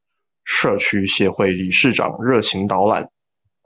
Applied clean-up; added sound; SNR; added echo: none; none; none; none.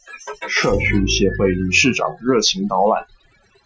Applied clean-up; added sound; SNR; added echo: classical method Wiener filter.